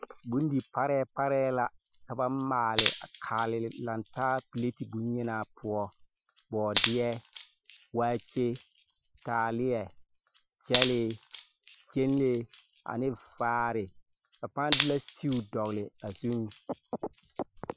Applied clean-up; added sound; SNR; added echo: classical method Wiener filter.